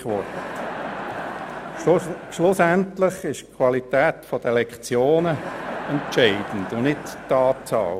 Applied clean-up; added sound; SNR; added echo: none; Crowd; 10 dB; none.